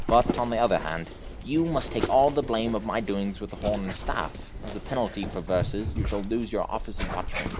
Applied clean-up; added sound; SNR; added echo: none; Dog; 5 dB; none.